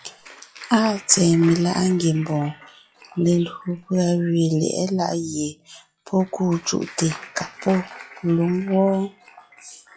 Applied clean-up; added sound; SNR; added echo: classical method log-MMSE.